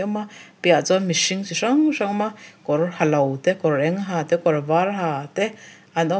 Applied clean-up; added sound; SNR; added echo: none; none; none; none.